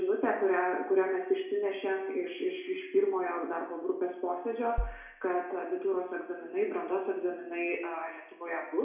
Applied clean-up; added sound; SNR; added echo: none; Bass drum; 4 dB; reverberation time 0.6 s.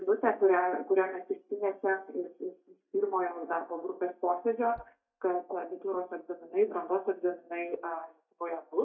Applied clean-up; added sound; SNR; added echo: neural mask model DeepFilterNet 3.